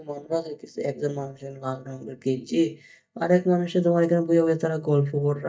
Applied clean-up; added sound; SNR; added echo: neural mask model DeepFilterNet 3.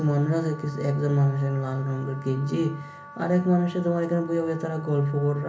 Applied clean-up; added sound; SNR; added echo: none; Wind instrument, woodwind instrument; 19 dB; reverberation time 0.3 s.